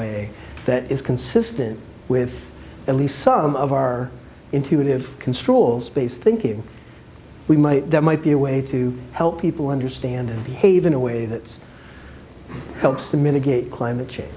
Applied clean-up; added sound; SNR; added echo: none; none; none; none.